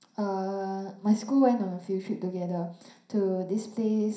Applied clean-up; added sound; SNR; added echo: none; none; none; reverberation time 0.5 s.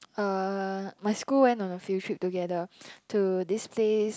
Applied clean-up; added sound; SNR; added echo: none; none; none; none.